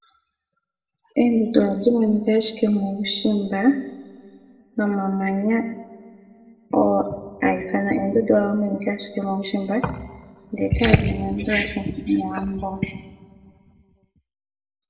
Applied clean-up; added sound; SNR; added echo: none; none; none; reverberation time 1.2 s.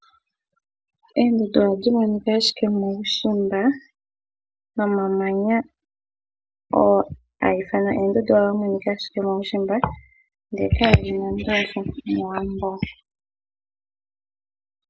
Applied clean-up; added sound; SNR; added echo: none; none; none; none.